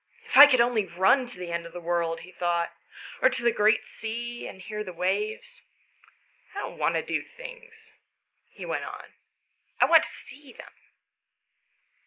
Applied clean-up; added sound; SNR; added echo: neural mask model Resemble Enhance denoiser.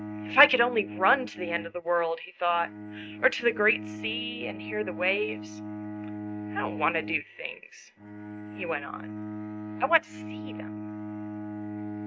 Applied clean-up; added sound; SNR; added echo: neural mask model RNNoise.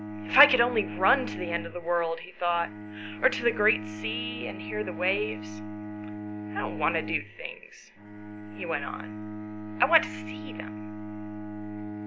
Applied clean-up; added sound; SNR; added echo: none; Bowed string instrument; 8 dB; none.